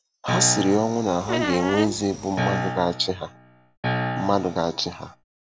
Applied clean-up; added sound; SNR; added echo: none; Piano + Squeak; 4 dB; none.